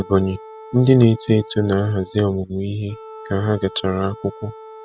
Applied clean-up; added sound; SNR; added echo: none; Wind instrument, woodwind instrument; 19 dB; none.